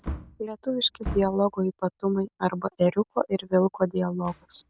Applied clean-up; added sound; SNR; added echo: none; Wood; 14 dB; none.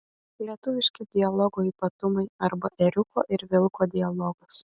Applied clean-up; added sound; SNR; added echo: none; none; none; none.